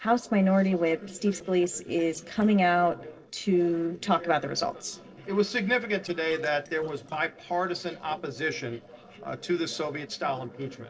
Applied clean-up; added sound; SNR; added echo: neural separator model SepFormer DNS4.